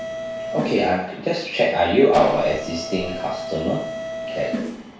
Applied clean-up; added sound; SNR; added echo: none; Mechanisms; 8 dB; reverberation time 0.6 s.